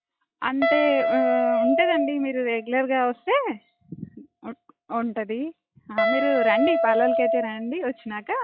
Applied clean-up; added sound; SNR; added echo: classical method log-MMSE.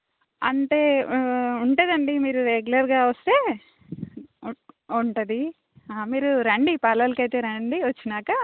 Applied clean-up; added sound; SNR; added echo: none; none; none; none.